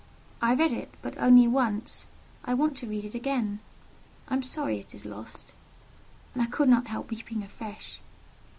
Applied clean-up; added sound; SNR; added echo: none; none; none; none.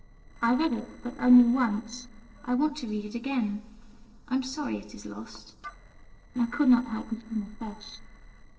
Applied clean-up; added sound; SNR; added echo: neural separator model SepFormer DNS4.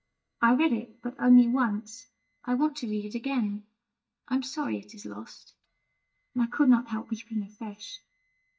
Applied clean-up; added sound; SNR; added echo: neural mask model DeepFilterNet 3.